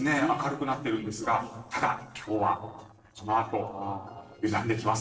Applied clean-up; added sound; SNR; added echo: neural separator model SepFormer DNS4.